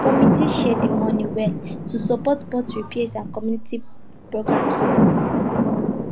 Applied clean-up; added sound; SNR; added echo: none; Thunder; -4 dB; none.